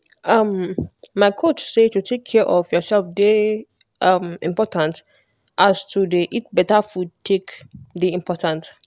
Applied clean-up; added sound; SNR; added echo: none; none; none; none.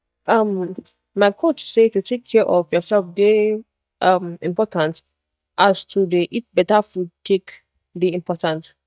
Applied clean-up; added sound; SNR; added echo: neural mask model DeepFilterNet 3.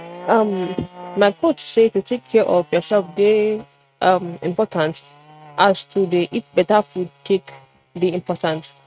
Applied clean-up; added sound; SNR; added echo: neural mask model RNNoise.